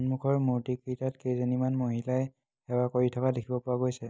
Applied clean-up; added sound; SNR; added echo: none; none; none; none.